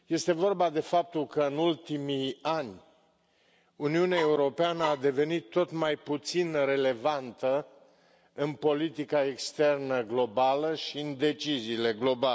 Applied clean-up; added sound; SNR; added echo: none; Bowed string instrument; 11 dB; none.